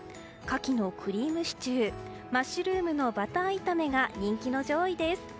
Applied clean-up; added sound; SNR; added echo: none; none; none; none.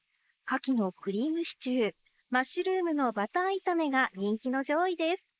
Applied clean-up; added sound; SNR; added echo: neural mask model Resemble Enhance denoiser.